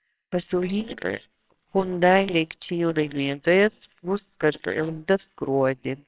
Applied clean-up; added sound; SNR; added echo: neural separator model SepFormer WHAMR!.